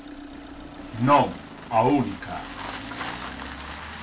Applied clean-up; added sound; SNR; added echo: none; Engine starting; 10 dB; reverberation time 0.1 s.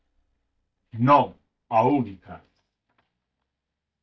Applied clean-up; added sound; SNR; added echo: neural mask model DeepFilterNet 3.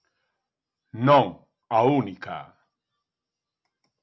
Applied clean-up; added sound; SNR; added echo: none; none; none; none.